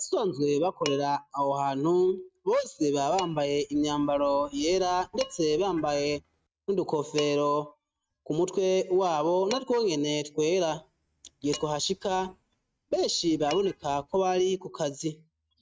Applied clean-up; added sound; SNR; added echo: neural mask model RNNoise.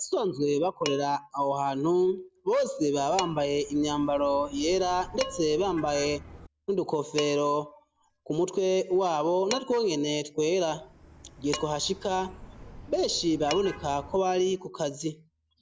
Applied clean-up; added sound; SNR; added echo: none; Car passing by + Dishes, pots, and pans; 16 dB; none.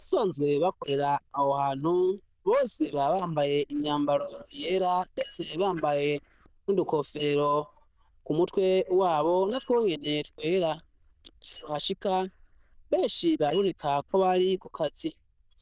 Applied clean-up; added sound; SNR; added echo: neural diffusion model UNIVERSE++.